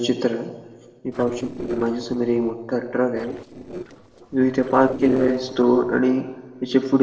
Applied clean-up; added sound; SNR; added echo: neural separator model SepFormer DNS4.